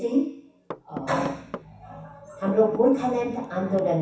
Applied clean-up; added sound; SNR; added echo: none; Knock / Wood; 15 dB; reverberation time 0.7 s.